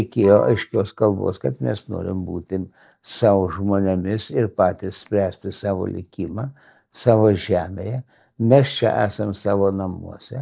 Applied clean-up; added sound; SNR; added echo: neural mask model DeepFilterNet 3.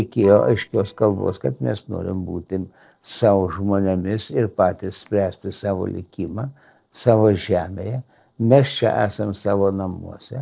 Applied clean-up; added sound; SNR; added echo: neural separator model SepFormer DNS4.